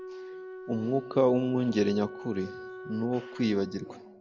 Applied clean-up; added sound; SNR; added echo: none; Wind instrument, woodwind instrument; 13 dB; none.